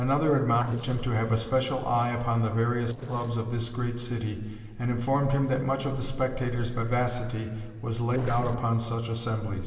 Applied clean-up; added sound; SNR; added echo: neural separator model SepFormer DNS4.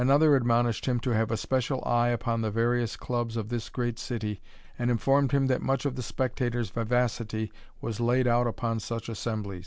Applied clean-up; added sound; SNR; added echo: none; none; none; none.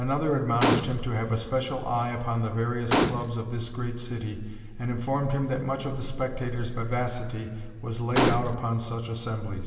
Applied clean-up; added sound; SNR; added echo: none; Gunshot, gunfire; 1 dB; reverberation time 2.4 s.